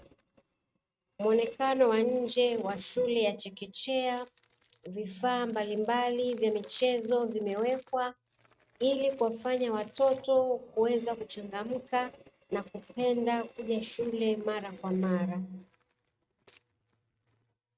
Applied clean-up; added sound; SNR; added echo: neural mask model RNNoise.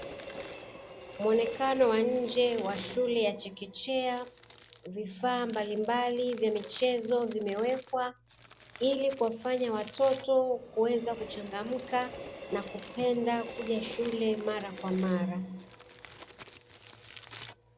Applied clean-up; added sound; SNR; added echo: none; Crumpling, crinkling + Train; 15 dB; none.